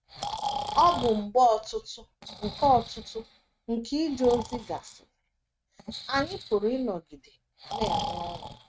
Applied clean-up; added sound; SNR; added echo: neural mask model RNNoise.